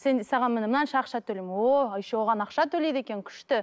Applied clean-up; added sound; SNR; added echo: none; none; none; none.